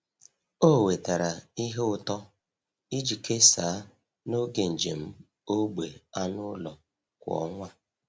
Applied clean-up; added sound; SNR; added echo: none; none; none; none.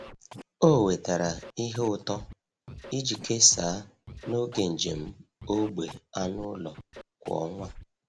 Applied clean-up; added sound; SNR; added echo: none; Scratching (performance technique); 17 dB; none.